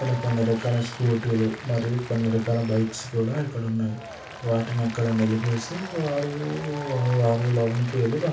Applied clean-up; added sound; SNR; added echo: none; Applause; 15 dB; reverberation time 0.3 s.